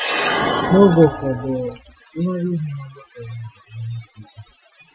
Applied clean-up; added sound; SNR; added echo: classical method Wiener filter.